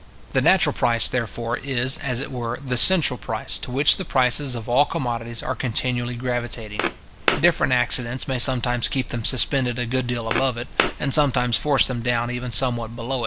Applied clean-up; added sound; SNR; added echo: none; Walk, footsteps; 9 dB; none.